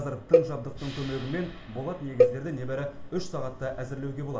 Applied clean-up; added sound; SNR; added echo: none; Cowbell; -4 dB; reverberation time 0.8 s.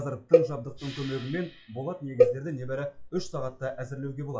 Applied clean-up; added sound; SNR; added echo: classical method WPE with log-MMSE.